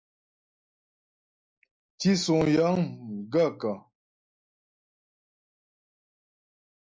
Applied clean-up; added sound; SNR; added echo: neural mask model Resemble Enhance denoiser.